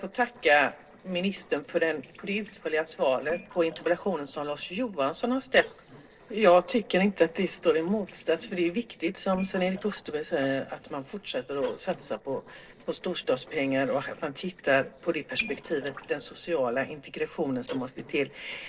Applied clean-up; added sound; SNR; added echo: neural separator model SepFormer DNS4.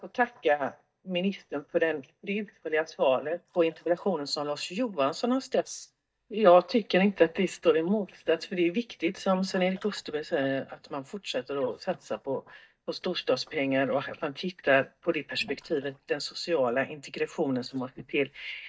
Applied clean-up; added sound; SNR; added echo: neural mask model DeepFilterNet 3.